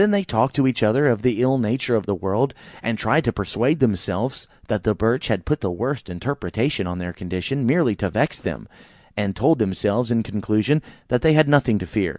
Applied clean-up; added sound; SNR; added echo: none; none; none; none.